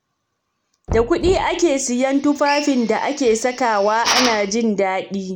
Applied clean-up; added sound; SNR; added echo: none; Drill + Knock; 8 dB; none.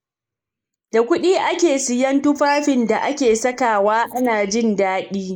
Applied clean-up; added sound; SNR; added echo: neural mask model Resemble Enhance denoiser.